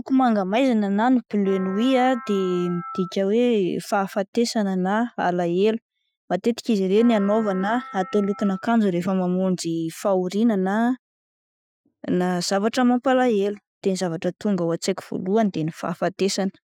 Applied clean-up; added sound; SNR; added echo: classical method Wiener filter.